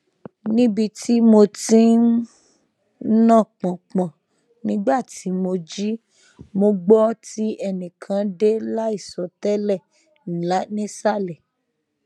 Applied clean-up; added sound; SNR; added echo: none; none; none; none.